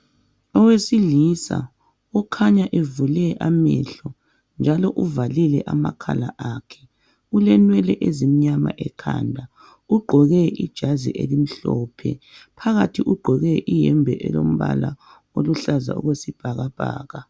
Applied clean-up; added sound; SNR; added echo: none; none; none; none.